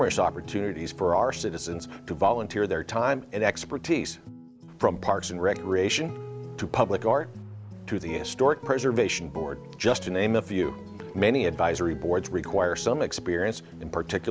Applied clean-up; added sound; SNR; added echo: none; none; none; none.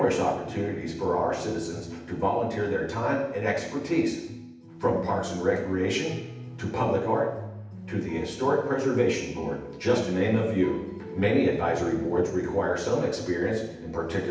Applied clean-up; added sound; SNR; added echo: none; none; none; reverberation time 0.9 s.